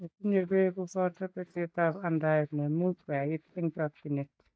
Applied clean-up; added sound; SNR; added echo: neural mask model DeepFilterNet 3.